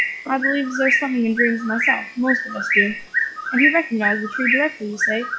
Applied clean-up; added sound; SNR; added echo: classical method log-MMSE.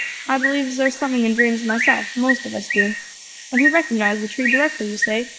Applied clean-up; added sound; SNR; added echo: neural mask model Resemble Enhance denoiser.